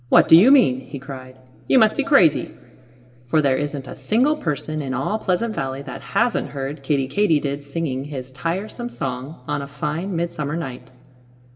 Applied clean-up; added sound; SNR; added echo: none; none; none; reverberation time 1.3 s.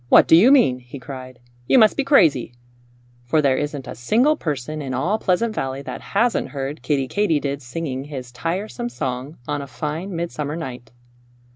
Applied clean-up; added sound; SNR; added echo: none; none; none; none.